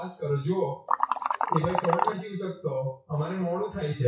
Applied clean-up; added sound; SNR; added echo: classical method WPE with log-MMSE.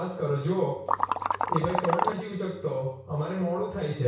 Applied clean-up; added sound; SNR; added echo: none; Liquid; -1 dB; reverberation time 0.6 s.